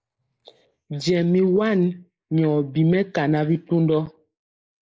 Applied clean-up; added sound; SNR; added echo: neural mask model Resemble Enhance denoiser.